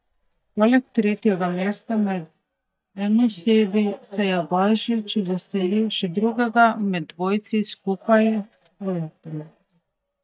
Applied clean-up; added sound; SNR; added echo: neural mask model DeepFilterNet 3.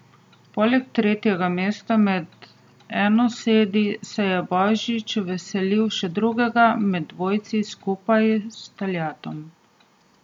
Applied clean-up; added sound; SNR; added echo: none; none; none; none.